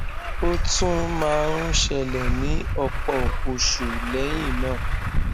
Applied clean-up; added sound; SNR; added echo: none; Truck; -2 dB; none.